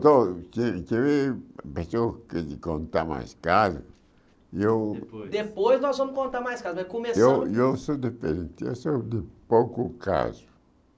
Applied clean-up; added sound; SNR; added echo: none; none; none; none.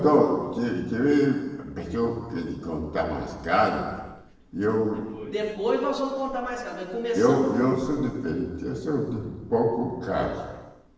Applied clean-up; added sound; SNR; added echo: none; none; none; reverberation time 1.2 s.